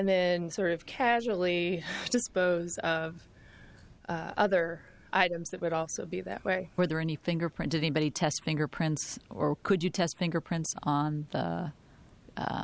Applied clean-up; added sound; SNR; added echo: none; none; none; none.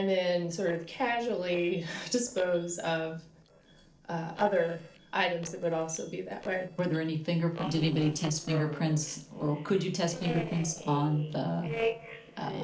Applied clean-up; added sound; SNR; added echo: neural separator model SepFormer DNS4.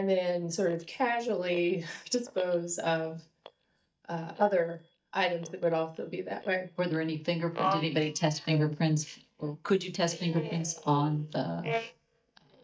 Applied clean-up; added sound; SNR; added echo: neural mask model DeepFilterNet 3.